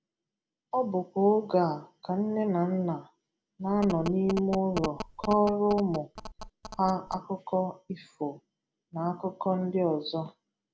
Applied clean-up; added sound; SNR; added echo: none; Telephone; 10 dB; none.